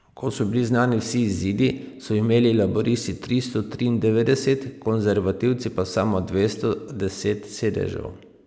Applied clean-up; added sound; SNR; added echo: none; none; none; none.